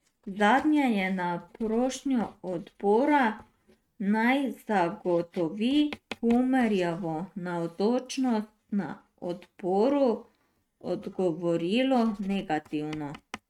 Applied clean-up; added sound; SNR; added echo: neural mask model RNNoise.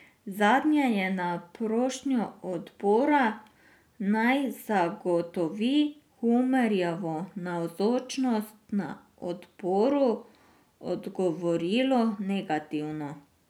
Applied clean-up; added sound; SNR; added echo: none; none; none; none.